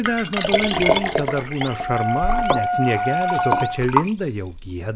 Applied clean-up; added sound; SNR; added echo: none; Liquid + Wind instrument, woodwind instrument; -2 dB; none.